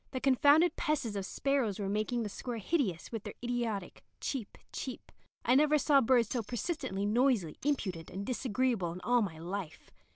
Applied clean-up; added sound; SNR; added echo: neural separator model SepFormer DNS4.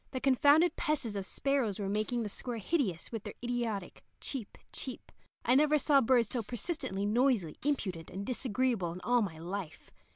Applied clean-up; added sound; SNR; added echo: none; Cutlery, silverware; 18 dB; none.